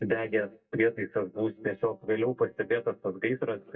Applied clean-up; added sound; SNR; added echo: neural mask model DeepFilterNet 3.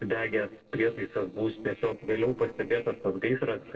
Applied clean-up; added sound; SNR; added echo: neural separator model SepFormer DNS4.